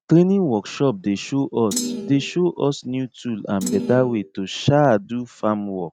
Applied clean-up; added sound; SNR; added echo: neural mask model RNNoise.